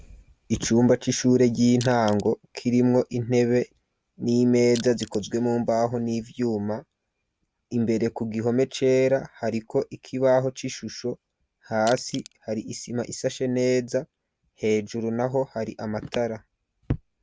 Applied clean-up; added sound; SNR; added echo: none; Crushing; 17 dB; none.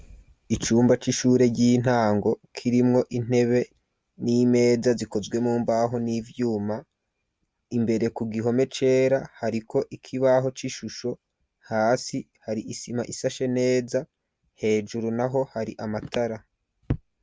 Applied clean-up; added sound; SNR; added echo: none; none; none; none.